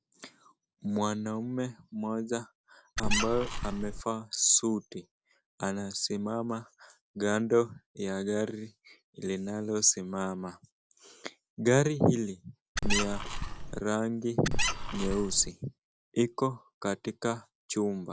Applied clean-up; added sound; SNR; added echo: none; Squeak; -2 dB; none.